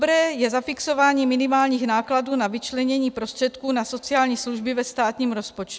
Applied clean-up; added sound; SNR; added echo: none; none; none; none.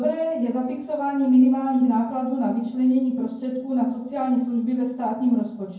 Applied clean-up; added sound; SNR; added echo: none; none; none; reverberation time 0.9 s.